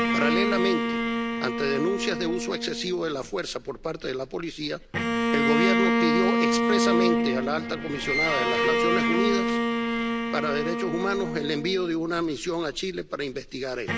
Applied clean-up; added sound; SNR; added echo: none; Bowed string instrument; -3 dB; none.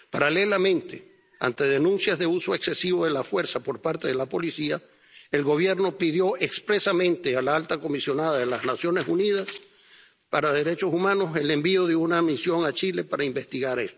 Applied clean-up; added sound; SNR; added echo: none; none; none; none.